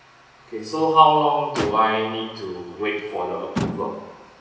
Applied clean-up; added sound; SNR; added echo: none; Motor vehicle (road); 12 dB; reverberation time 0.9 s.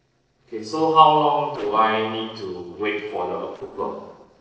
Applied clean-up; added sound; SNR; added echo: neural separator model SepFormer DNS4.